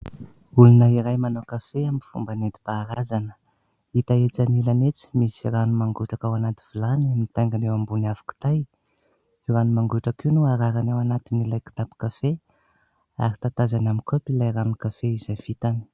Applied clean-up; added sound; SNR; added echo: none; none; none; none.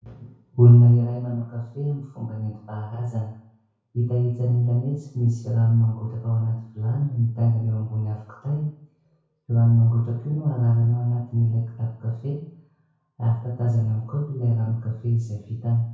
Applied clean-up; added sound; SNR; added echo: none; none; none; reverberation time 0.6 s.